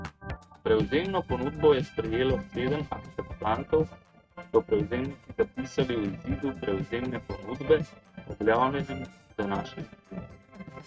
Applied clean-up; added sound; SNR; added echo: neural mask model RNNoise.